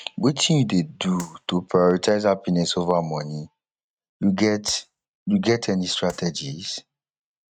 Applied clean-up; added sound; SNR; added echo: neural mask model RNNoise.